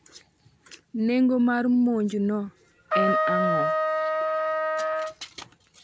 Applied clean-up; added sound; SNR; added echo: none; Trumpet; -2 dB; none.